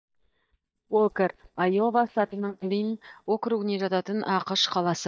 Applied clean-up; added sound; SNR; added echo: neural mask model DeepFilterNet 3.